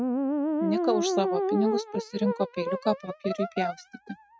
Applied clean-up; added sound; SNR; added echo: neural mask model RNNoise.